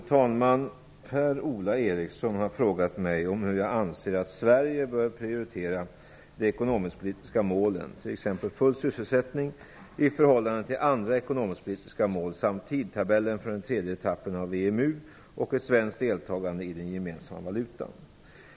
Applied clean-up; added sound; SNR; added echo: none; none; none; none.